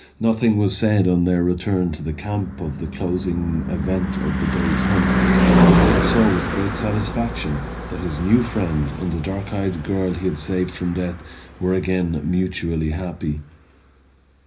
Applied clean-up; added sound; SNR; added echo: none; Car passing by / Engine / Truck; 1 dB; reverberation time 0.5 s.